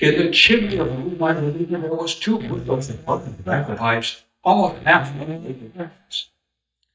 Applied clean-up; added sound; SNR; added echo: neural mask model DeepFilterNet 3.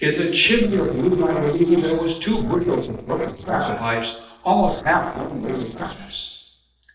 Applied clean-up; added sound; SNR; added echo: neural separator model SepFormer DNS4.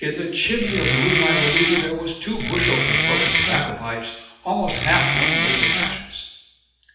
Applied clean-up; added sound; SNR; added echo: none; Wood; -4 dB; reverberation time 0.9 s.